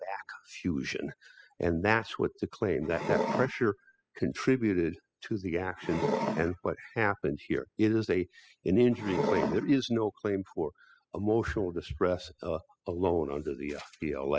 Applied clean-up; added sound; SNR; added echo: classical method spectral subtraction.